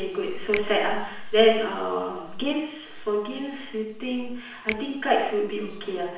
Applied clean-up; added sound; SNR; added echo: none; Finger snapping; 13 dB; reverberation time 0.6 s.